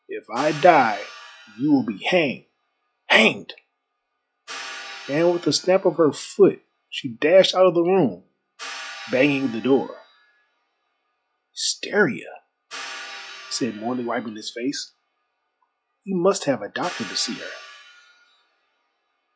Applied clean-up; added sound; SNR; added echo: classical method log-MMSE.